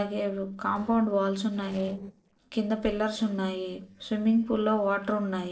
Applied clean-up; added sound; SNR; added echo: neural separator model SepFormer DNS4.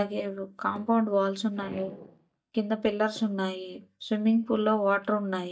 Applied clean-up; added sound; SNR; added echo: neural mask model DeepFilterNet 3.